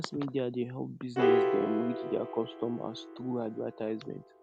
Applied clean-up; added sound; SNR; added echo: none; Piano; -1 dB; none.